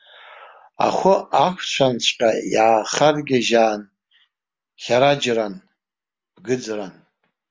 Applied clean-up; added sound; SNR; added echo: none; none; none; none.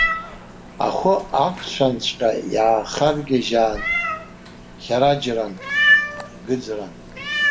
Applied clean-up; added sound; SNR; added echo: none; Meow; 3 dB; reverberation time 0.6 s.